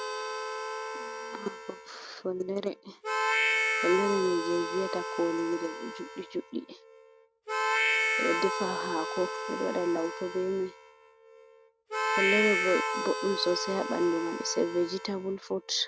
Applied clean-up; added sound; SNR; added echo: none; Harmonica; 1 dB; none.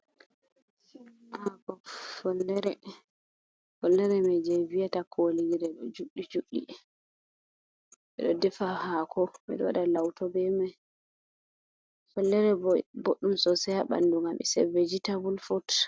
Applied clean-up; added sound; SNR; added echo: none; none; none; none.